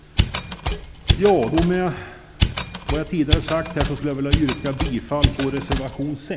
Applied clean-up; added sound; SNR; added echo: none; Mechanisms; 0 dB; none.